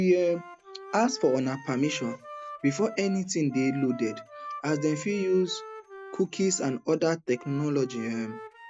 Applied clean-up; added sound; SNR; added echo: none; Wind instrument, woodwind instrument; 16 dB; none.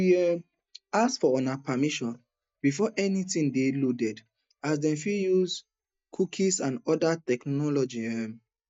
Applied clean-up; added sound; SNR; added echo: neural mask model DeepFilterNet 3.